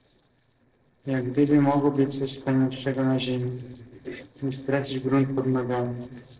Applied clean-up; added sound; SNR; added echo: neural separator model SepFormer DNS4.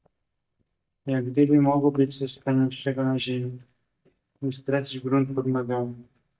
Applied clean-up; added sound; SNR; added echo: neural mask model DeepFilterNet 3.